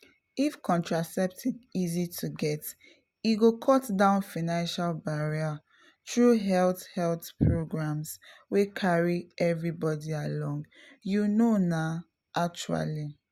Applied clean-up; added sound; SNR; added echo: none; none; none; none.